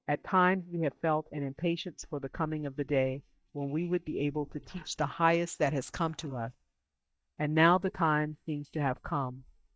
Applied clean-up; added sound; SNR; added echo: neural mask model DeepFilterNet 3.